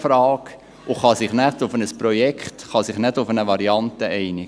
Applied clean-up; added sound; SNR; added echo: none; none; none; none.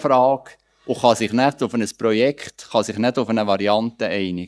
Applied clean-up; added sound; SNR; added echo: neural mask model DeepFilterNet 3.